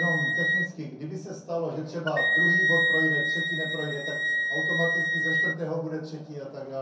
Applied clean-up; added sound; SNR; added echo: none; Wind instrument, woodwind instrument; -5 dB; reverberation time 0.5 s.